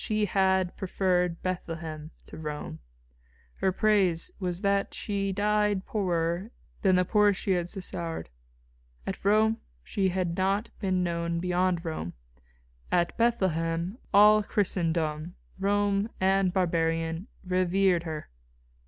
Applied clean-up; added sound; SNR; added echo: none; none; none; none.